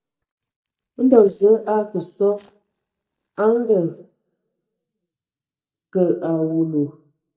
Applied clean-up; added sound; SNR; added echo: neural mask model DeepFilterNet 3.